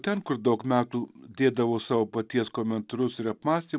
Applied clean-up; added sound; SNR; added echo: none; none; none; none.